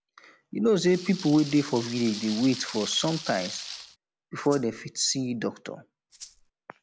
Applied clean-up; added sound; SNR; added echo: none; Rain + Rattle (instrument); 12 dB; none.